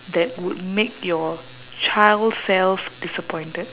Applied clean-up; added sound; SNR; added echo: none; none; none; none.